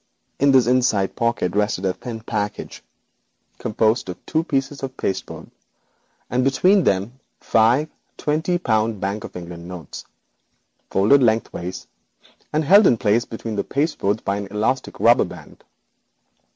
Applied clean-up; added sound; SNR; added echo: none; none; none; none.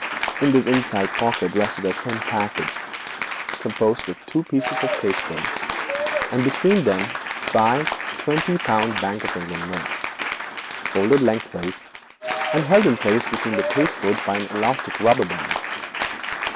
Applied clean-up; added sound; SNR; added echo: none; Applause / Cheering; 4 dB; none.